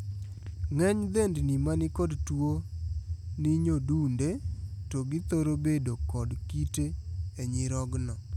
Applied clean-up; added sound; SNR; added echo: none; none; none; none.